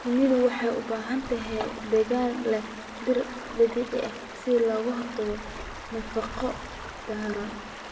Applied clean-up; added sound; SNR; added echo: none; Stream; 11 dB; reverberation time 1.2 s.